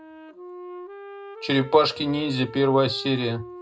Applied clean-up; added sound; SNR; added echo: none; Wind instrument, woodwind instrument; 15 dB; reverberation time 0.2 s.